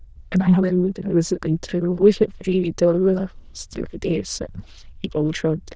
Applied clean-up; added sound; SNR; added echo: neural diffusion model UNIVERSE++.